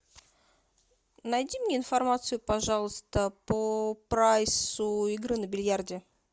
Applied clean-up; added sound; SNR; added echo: none; none; none; none.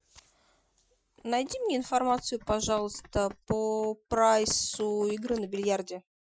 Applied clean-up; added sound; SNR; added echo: classical method Wiener filter.